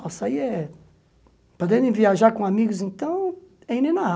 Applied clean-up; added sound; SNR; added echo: none; none; none; none.